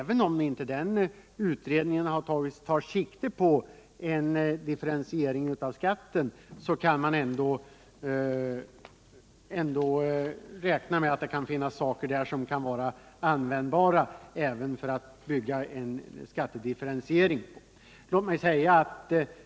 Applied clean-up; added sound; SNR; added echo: none; none; none; none.